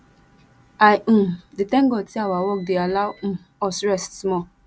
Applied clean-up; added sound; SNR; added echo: none; none; none; none.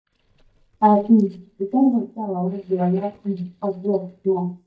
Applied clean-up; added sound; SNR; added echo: neural mask model DeepFilterNet 3.